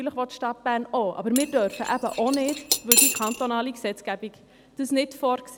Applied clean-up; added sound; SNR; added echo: none; Cutlery, silverware / Dishes, pots, and pans; 0 dB; none.